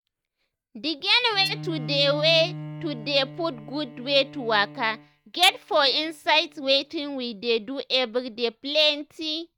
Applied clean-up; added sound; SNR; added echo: neural mask model DeepFilterNet 3.